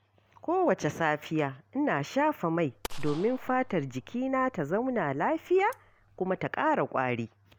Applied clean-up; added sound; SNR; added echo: none; Gunshot, gunfire; 13 dB; none.